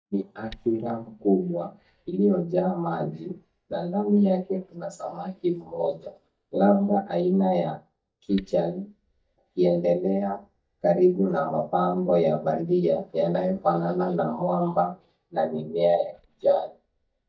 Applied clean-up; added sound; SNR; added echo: neural mask model DeepFilterNet 3.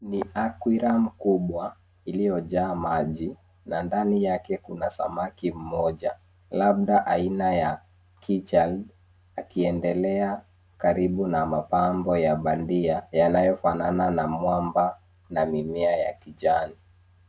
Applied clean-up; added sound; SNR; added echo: none; none; none; none.